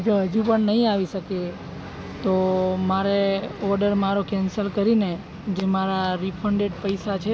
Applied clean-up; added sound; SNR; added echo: none; none; none; none.